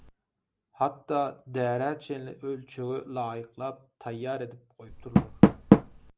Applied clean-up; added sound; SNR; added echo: none; Door; -5 dB; none.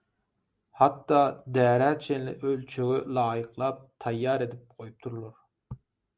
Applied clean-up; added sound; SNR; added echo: none; none; none; none.